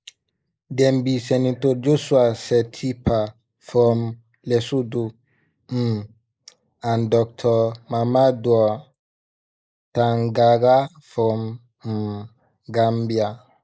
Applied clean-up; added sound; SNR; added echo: neural mask model Resemble Enhance denoiser.